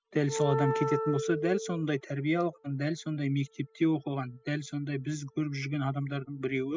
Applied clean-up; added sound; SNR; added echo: classical method spectral subtraction.